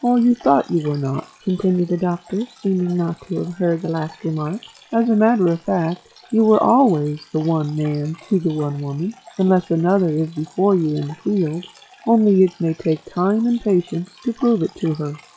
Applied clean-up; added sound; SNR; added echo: classical method log-MMSE.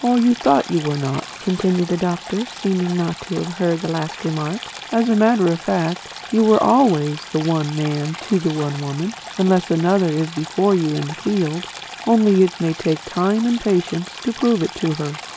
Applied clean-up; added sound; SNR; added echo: none; Stream; 15 dB; none.